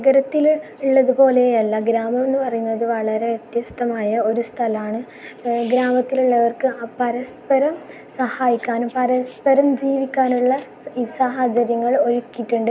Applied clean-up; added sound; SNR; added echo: none; none; none; none.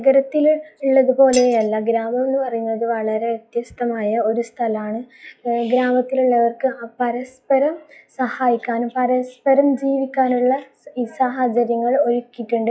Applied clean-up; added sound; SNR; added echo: classical method log-MMSE.